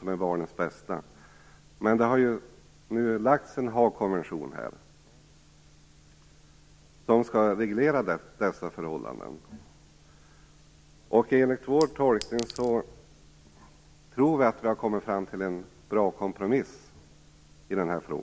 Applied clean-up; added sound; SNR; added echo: none; Chink, clink; 15 dB; none.